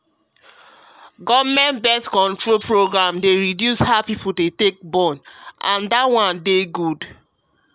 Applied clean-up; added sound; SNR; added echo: none; none; none; none.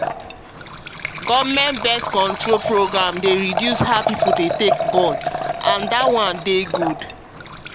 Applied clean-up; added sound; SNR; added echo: none; Liquid; 3 dB; none.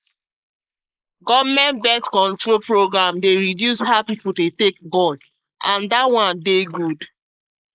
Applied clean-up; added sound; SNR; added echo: neural mask model Resemble Enhance denoiser.